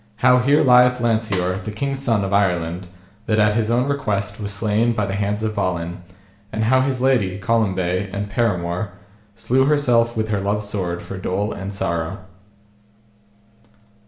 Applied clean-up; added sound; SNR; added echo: none; Snare drum; 15 dB; reverberation time 0.6 s.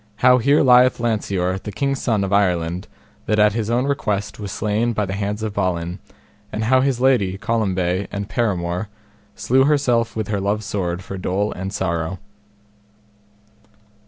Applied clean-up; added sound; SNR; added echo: none; none; none; none.